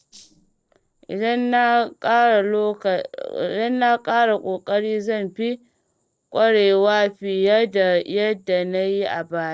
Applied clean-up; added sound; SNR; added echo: neural separator model SepFormer DNS4.